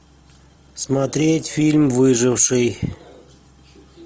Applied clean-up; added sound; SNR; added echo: none; none; none; none.